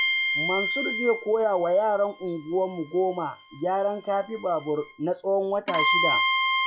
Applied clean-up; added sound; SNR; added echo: classical method log-MMSE.